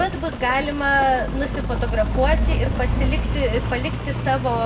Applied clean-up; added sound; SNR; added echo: none; Rain; 0 dB; reverberation time 0.3 s.